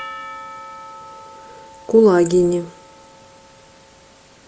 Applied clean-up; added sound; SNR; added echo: none; Percussion; 18 dB; none.